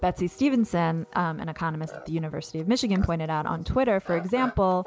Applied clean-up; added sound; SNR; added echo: none; Livestock, farm animals, working animals; 19 dB; none.